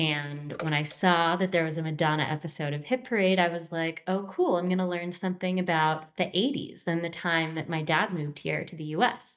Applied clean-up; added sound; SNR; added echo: neural mask model DeepFilterNet 3.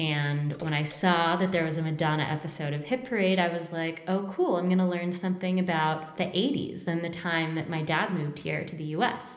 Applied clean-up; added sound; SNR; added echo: neural separator model SepFormer DNS4.